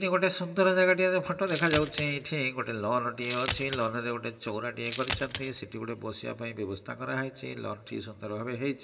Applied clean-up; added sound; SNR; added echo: none; Coin (dropping); 7 dB; reverberation time 0.5 s.